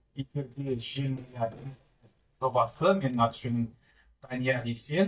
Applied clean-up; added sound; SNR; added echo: neural mask model DeepFilterNet 3.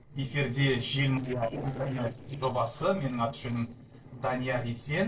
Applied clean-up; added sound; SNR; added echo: neural separator model SepFormer DNS4.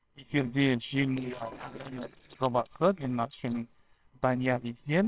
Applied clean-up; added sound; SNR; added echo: neural separator model SepFormer WHAMR!.